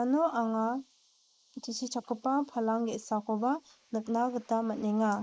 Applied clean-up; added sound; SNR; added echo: neural mask model Resemble Enhance denoiser.